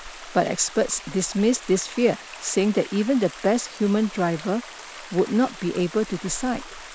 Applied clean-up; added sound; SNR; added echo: none; Stream; 15 dB; none.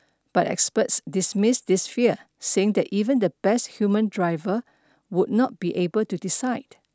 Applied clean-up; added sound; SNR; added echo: none; none; none; none.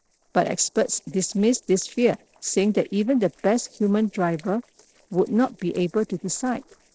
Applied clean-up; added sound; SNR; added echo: neural separator model SepFormer DNS4.